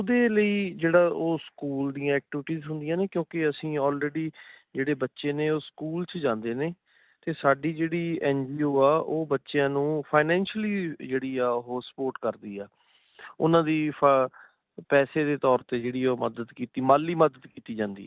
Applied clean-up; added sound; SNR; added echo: none; none; none; none.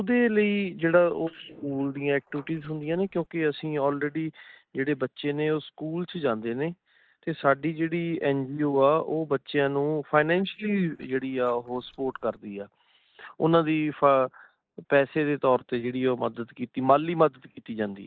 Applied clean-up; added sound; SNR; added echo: neural mask model Resemble Enhance denoiser.